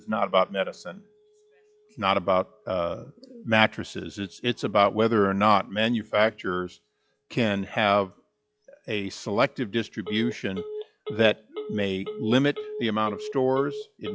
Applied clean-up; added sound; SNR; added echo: classical method log-MMSE.